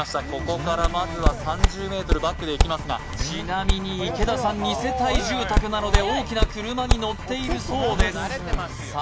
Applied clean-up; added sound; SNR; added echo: none; Walk, footsteps; -1 dB; none.